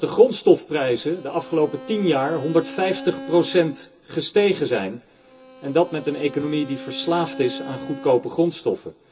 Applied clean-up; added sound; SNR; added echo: none; Bowed string instrument; 16 dB; reverberation time 0.2 s.